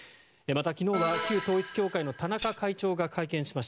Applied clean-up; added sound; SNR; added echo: none; Tambourine; 0 dB; none.